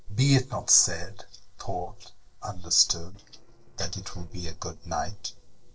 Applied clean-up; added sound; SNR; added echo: neural separator model SepFormer DNS4.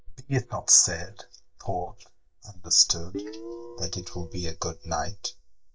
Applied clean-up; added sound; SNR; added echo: neural mask model DeepFilterNet 3.